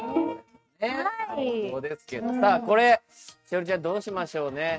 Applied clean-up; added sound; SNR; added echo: neural mask model RNNoise.